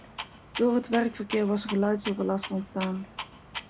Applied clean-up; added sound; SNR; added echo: none; Clock; 13 dB; none.